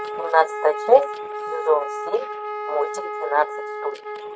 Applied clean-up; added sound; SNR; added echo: neural mask model RNNoise.